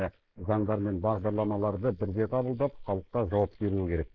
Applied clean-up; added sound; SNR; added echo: neural mask model Resemble Enhance denoiser.